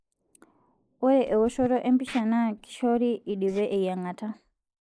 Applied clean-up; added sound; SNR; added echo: neural mask model Resemble Enhance denoiser.